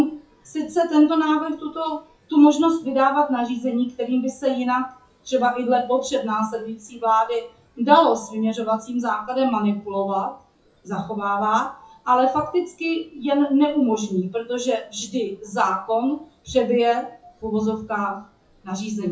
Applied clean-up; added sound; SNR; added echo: classical method WPE with log-MMSE.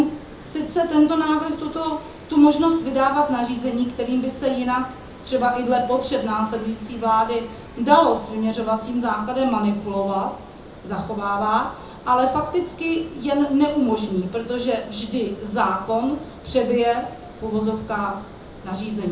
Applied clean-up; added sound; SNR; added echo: none; Water; 18 dB; reverberation time 0.6 s.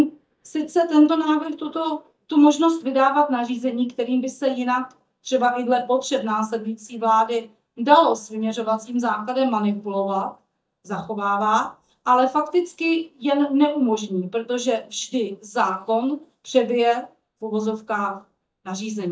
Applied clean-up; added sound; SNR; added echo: neural mask model DeepFilterNet 3.